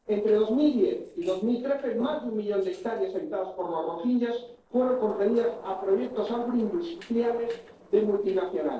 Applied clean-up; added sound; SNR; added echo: neural separator model SepFormer DNS4.